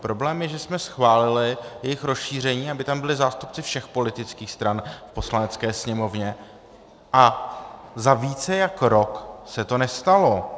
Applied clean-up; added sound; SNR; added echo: none; none; none; none.